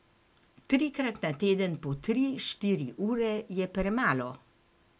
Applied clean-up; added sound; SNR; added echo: none; none; none; none.